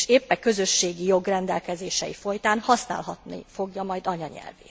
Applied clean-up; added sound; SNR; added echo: none; none; none; none.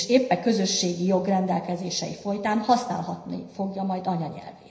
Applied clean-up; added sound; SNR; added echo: none; none; none; reverberation time 0.9 s.